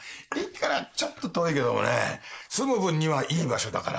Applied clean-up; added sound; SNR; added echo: neural mask model Resemble Enhance denoiser.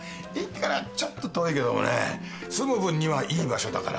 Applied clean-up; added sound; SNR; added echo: none; none; none; none.